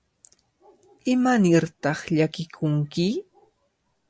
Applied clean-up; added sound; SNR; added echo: none; none; none; none.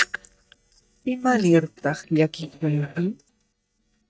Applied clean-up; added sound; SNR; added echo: neural mask model DeepFilterNet 3.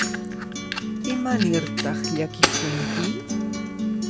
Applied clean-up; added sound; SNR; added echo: none; Acoustic guitar + Fire; -4 dB; none.